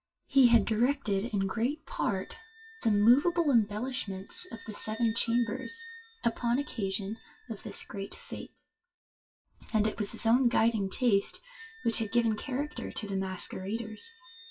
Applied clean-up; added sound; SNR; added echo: classical method WPE with log-MMSE.